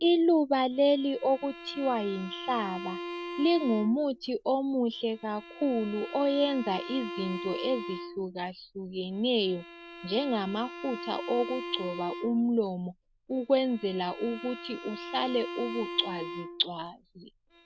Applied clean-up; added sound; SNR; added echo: none; Bowed string instrument; 12 dB; none.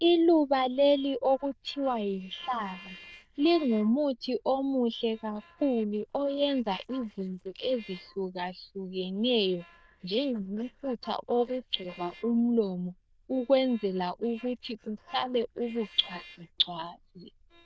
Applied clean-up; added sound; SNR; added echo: neural diffusion model UNIVERSE++.